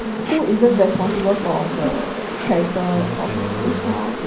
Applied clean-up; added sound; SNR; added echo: none; Insect; 4 dB; reverberation time 0.6 s.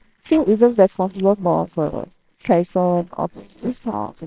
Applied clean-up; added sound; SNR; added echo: neural separator model SepFormer WHAMR!.